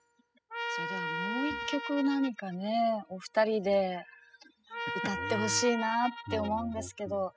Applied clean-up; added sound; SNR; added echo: classical method spectral subtraction.